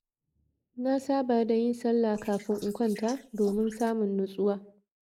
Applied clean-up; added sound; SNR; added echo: neural mask model Resemble Enhance denoiser.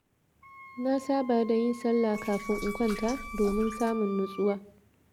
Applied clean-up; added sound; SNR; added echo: none; Wind instrument, woodwind instrument + Liquid; 13 dB; none.